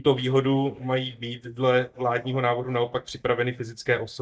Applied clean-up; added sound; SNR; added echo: neural mask model DeepFilterNet 3.